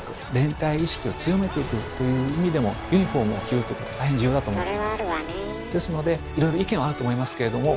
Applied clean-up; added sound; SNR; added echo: none; none; none; none.